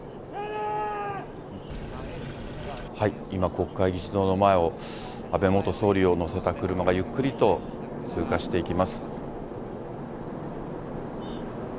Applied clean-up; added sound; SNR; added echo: none; Sink (filling or washing); 11 dB; none.